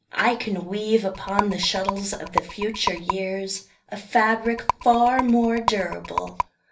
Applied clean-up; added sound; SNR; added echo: none; Rattle; 5 dB; reverberation time 0.3 s.